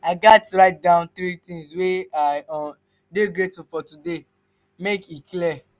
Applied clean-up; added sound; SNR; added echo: none; none; none; none.